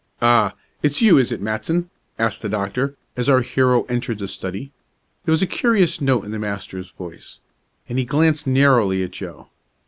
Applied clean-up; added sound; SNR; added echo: none; none; none; none.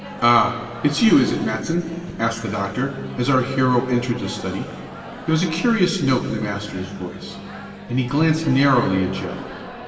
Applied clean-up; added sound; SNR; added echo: none; Microwave oven; 14 dB; reverberation time 2.1 s.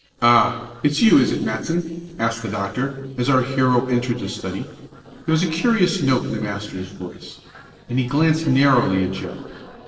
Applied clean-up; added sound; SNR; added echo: neural separator model SepFormer DNS4.